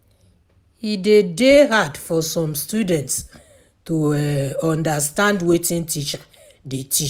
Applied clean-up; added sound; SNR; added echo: none; none; none; none.